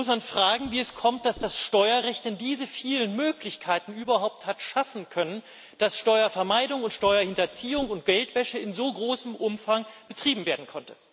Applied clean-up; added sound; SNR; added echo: none; Drawer open or close; 20 dB; none.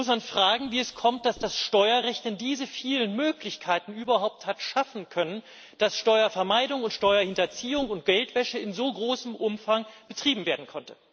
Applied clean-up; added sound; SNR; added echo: neural separator model SepFormer DNS4.